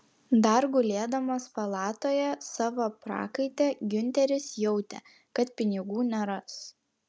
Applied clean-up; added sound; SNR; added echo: none; none; none; none.